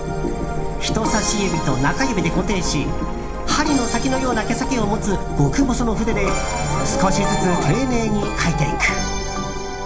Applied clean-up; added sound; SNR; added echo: none; Printer; 5 dB; reverberation time 0.4 s.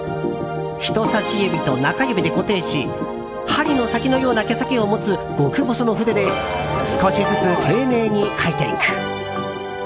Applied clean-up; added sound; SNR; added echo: none; none; none; none.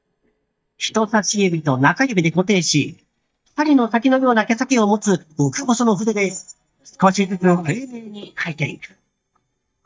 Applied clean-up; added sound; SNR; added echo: neural mask model DeepFilterNet 3.